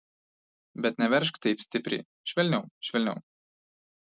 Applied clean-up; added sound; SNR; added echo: none; none; none; none.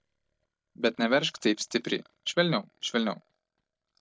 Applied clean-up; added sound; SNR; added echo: neural mask model DeepFilterNet 3.